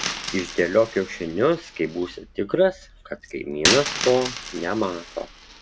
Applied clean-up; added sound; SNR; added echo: none; Coin (dropping); 6 dB; none.